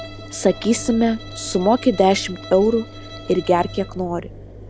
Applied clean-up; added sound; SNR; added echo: none; Bowed string instrument + Engine; 15 dB; none.